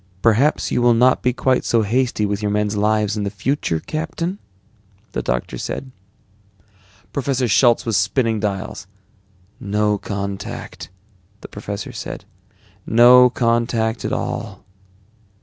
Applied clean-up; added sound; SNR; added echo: none; none; none; none.